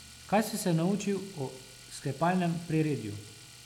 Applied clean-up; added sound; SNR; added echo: none; Domestic sounds, home sounds; 19 dB; none.